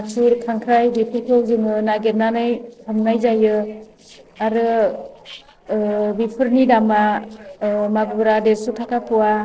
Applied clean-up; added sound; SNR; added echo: neural separator model SepFormer DNS4.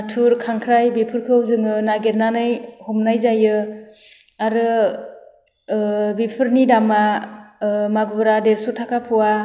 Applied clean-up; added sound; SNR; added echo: none; none; none; none.